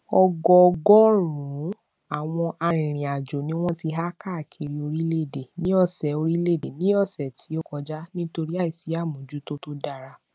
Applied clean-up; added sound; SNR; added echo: none; none; none; none.